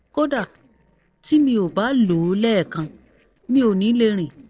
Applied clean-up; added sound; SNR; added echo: neural separator model SepFormer DNS4.